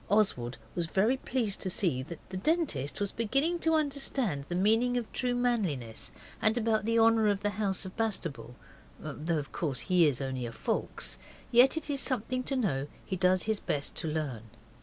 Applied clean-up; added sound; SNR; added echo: none; none; none; none.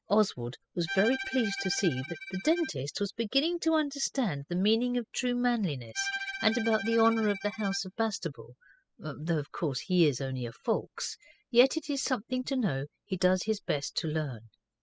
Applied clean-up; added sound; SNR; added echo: classical method spectral subtraction.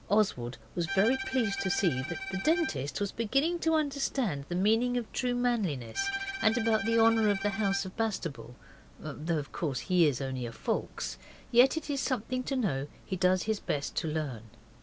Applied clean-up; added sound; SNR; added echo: none; Bowed string instrument; 9 dB; none.